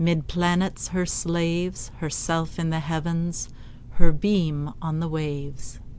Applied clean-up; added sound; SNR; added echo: none; none; none; none.